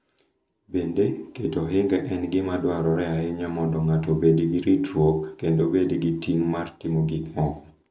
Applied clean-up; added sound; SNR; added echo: none; none; none; none.